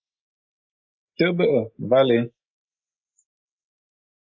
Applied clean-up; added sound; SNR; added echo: neural mask model Resemble Enhance denoiser.